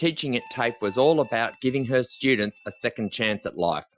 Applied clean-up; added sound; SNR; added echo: classical method Wiener filter.